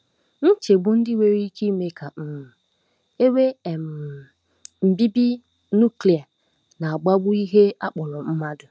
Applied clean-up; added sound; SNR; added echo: none; none; none; none.